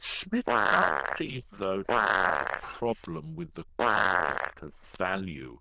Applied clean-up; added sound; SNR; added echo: neural diffusion model UNIVERSE++.